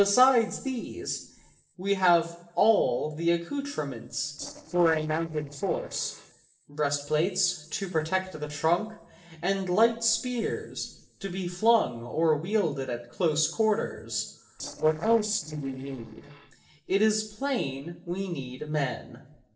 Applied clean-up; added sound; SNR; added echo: neural separator model SepFormer DNS4.